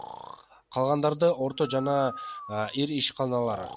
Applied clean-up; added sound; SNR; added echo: none; Breathing; 15 dB; none.